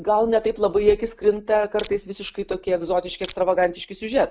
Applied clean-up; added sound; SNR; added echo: none; Crushing; 18 dB; none.